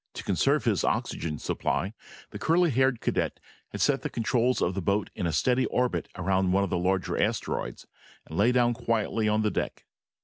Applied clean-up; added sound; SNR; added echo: none; none; none; none.